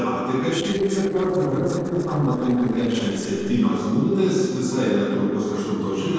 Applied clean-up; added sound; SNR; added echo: neural separator model SepFormer DNS4.